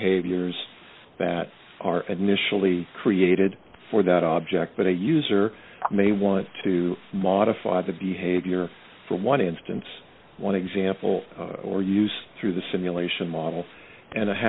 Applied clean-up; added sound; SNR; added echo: none; none; none; none.